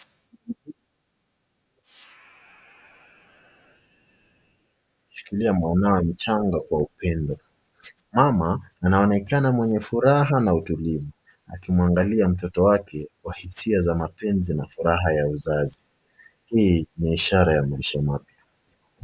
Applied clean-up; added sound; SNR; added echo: none; none; none; none.